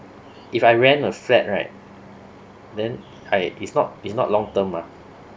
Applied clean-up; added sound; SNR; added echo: none; none; none; none.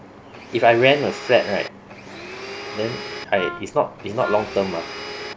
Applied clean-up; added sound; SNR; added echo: none; Wind instrument, woodwind instrument + Domestic sounds, home sounds; 11 dB; none.